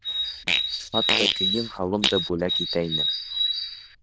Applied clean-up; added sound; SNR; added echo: neural diffusion model UNIVERSE++.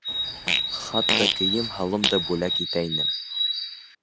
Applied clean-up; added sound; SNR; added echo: none; Bird + Fart; -3 dB; none.